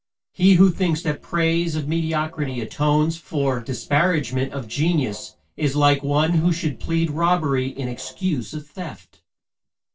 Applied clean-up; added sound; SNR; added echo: neural separator model SepFormer DNS4.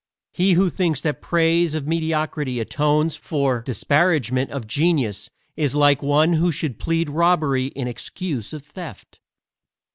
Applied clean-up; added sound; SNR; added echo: none; none; none; none.